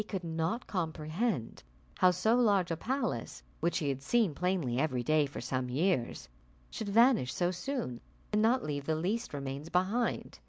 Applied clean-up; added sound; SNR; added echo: none; none; none; none.